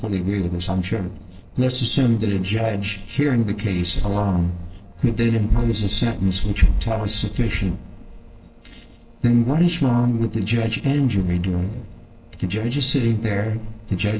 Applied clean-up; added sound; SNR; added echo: neural separator model SepFormer DNS4.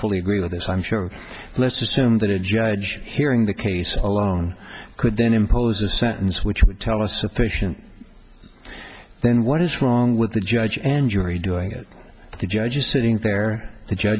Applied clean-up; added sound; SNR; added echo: none; none; none; none.